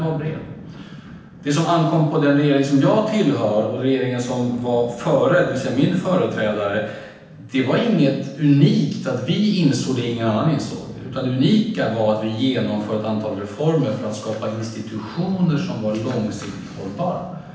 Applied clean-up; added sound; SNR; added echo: none; Boom; 20 dB; reverberation time 0.9 s.